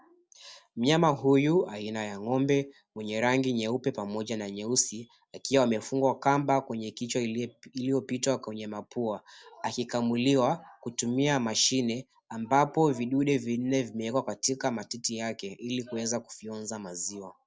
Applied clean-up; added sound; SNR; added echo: none; none; none; none.